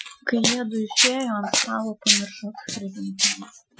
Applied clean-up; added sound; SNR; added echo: classical method Wiener filter.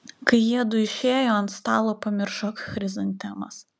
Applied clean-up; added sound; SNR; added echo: none; none; none; none.